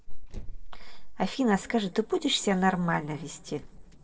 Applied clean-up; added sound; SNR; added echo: neural separator model SepFormer DNS4.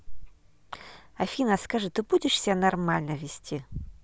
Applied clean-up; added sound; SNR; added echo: none; none; none; none.